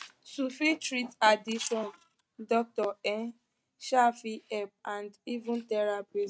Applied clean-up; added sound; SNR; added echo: neural mask model RNNoise.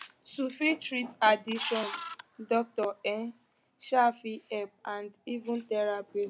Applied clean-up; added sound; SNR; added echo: none; Camera; 8 dB; none.